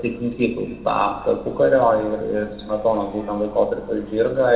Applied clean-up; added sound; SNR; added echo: none; Bus; 19 dB; reverberation time 1.7 s.